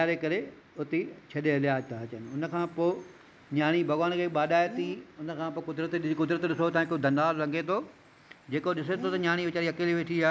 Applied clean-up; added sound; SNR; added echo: none; Bird; 20 dB; none.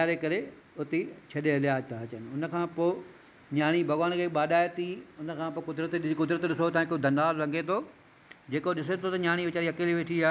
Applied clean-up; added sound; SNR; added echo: none; none; none; none.